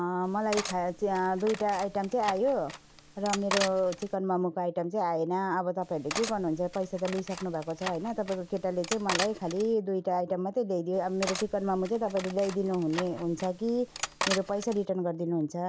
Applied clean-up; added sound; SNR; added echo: none; Cutlery, silverware; 9 dB; none.